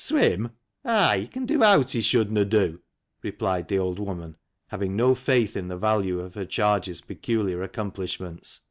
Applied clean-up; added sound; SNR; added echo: none; none; none; none.